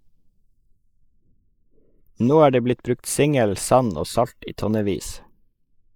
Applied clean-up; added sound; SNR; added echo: neural mask model Resemble Enhance denoiser.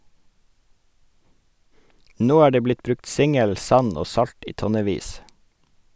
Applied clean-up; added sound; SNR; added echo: none; none; none; none.